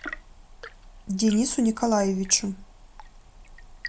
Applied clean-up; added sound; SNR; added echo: none; Tap / Fill (with liquid) / Trickle, dribble / Chirp, tweet / Engine; 18 dB; none.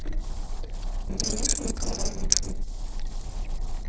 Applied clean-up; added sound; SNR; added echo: neural separator model SepFormer DNS4.